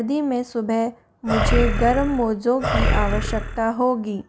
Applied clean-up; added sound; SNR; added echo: none; Animal; -1 dB; none.